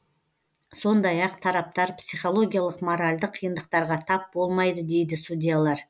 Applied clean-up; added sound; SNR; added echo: none; none; none; none.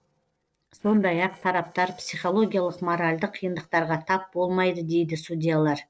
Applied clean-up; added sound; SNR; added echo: neural separator model SepFormer DNS4.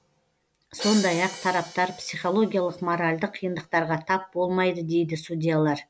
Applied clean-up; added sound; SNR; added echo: none; Crash cymbal; 16 dB; none.